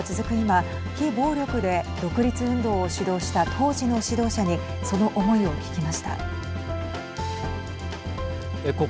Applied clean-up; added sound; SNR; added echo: none; none; none; none.